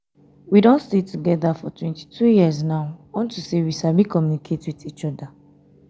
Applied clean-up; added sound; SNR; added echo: none; none; none; none.